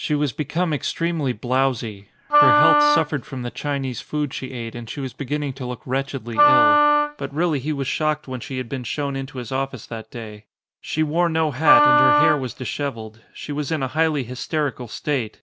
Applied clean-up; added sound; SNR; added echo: none; Wind instrument, woodwind instrument; -5 dB; none.